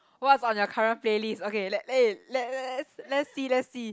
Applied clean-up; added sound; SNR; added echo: none; none; none; none.